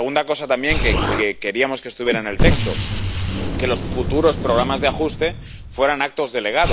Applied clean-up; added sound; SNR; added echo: none; Explosion; 2 dB; none.